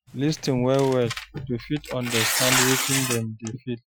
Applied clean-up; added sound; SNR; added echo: classical method Wiener filter.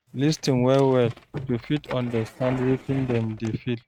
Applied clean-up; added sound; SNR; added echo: neural mask model RNNoise.